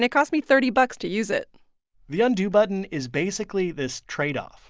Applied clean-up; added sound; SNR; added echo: none; none; none; none.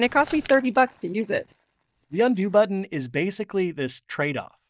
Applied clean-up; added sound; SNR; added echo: neural mask model DeepFilterNet 3.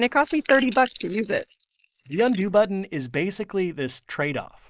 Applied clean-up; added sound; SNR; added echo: neural mask model Resemble Enhance denoiser.